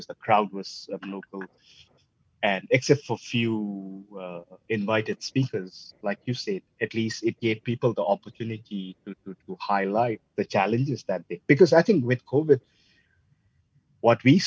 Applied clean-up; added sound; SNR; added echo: none; none; none; none.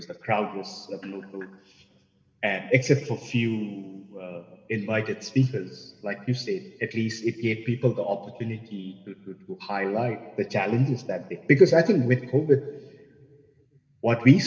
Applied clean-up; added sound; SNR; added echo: none; none; none; reverberation time 2.4 s.